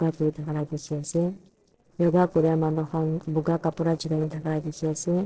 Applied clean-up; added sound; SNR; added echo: neural separator model SepFormer DNS4.